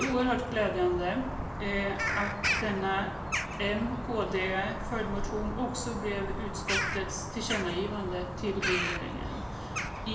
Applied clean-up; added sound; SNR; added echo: none; Bird vocalization, bird call, bird song; 2 dB; reverberation time 0.8 s.